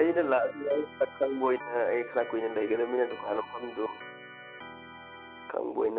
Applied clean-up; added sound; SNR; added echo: none; Organ; 16 dB; none.